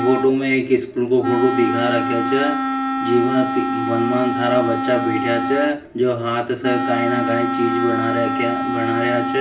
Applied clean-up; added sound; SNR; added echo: none; Wind instrument, woodwind instrument; 2 dB; reverberation time 0.2 s.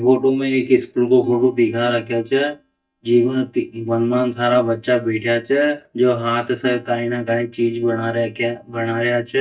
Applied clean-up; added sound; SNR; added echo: neural mask model DeepFilterNet 3.